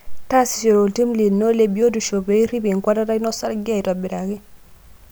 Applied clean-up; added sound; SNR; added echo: none; none; none; none.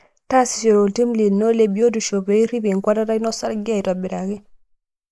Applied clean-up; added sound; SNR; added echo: neural mask model Resemble Enhance denoiser.